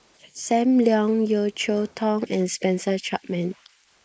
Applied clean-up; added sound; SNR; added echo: neural mask model Resemble Enhance denoiser.